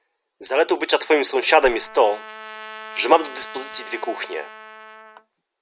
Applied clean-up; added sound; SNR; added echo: none; Trumpet + Whoosh, swoosh, swish; 19 dB; none.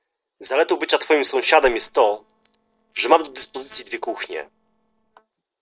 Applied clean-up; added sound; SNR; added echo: neural separator model SepFormer DNS4.